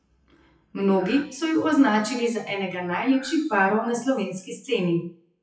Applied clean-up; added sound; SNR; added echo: classical method WPE with log-MMSE.